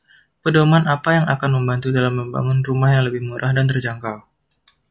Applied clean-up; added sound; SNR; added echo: none; none; none; none.